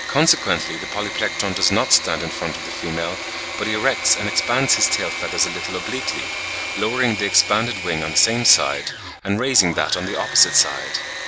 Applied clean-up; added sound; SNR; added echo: none; Engine / Mechanisms; 7 dB; none.